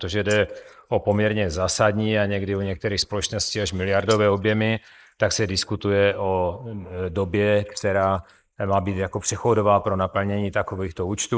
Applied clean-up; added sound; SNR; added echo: neural mask model Resemble Enhance denoiser.